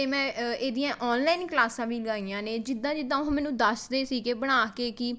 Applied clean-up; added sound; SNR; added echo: none; none; none; none.